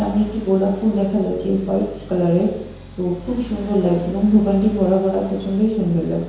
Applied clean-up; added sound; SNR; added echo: none; Accelerating, revving, vroom; 17 dB; reverberation time 1.0 s.